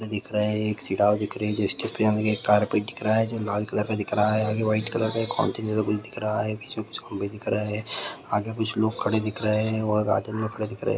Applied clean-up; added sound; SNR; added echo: none; none; none; none.